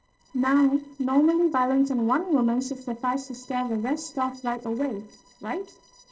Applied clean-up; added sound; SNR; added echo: neural separator model SepFormer DNS4.